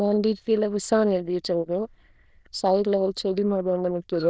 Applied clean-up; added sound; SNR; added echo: neural diffusion model UNIVERSE++.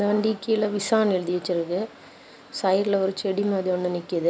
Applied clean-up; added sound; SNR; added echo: none; none; none; none.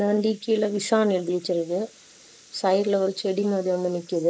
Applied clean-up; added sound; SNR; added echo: neural mask model Resemble Enhance denoiser.